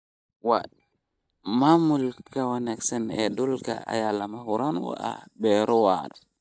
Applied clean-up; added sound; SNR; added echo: neural mask model DeepFilterNet 3.